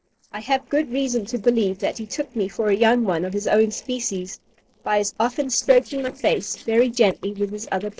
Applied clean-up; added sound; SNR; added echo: neural separator model SepFormer DNS4.